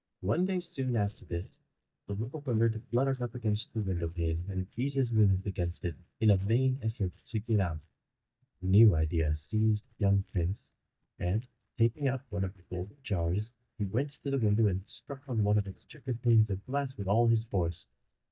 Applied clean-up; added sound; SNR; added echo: neural mask model DeepFilterNet 3.